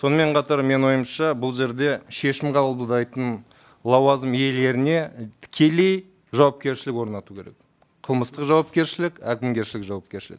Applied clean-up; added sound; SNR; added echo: none; none; none; none.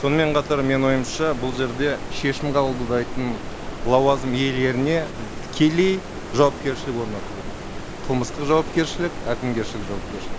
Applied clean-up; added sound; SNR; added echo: none; Stream; 7 dB; none.